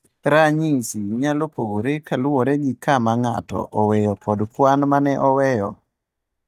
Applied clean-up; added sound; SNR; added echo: neural mask model DeepFilterNet 3.